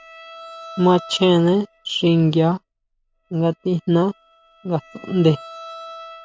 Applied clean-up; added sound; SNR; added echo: none; Bowed string instrument; 20 dB; none.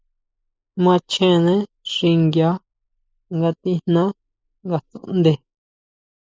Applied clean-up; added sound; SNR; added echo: neural mask model Resemble Enhance denoiser.